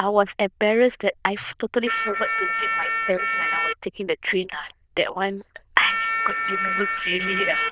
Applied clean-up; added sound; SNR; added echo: neural diffusion model UNIVERSE++.